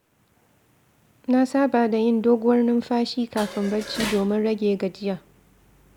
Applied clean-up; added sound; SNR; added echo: none; Dishes, pots, and pans; 12 dB; none.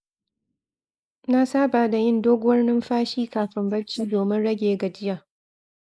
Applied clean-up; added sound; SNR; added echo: neural mask model Resemble Enhance denoiser.